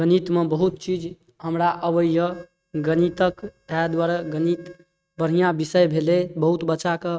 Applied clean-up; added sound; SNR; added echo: neural mask model RNNoise.